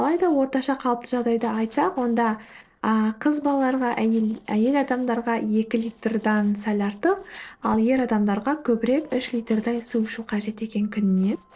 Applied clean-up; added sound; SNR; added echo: neural separator model SepFormer DNS4.